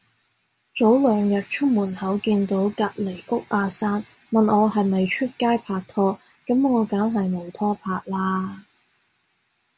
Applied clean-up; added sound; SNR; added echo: none; none; none; none.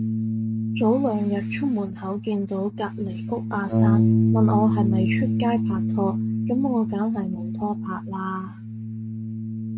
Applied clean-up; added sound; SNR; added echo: neural mask model RNNoise.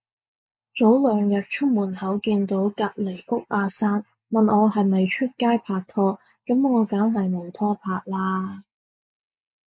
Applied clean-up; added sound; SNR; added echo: neural mask model Resemble Enhance denoiser.